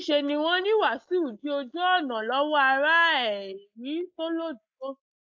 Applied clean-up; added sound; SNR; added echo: neural mask model Resemble Enhance denoiser.